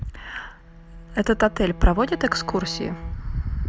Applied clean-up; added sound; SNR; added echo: none; Bowed string instrument; 17 dB; none.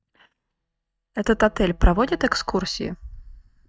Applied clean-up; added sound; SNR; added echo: neural mask model DeepFilterNet 3.